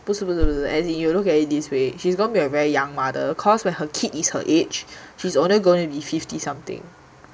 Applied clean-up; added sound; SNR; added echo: none; Thump, thud; 4 dB; none.